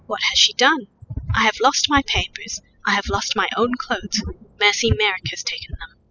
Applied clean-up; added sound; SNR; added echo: classical method spectral subtraction.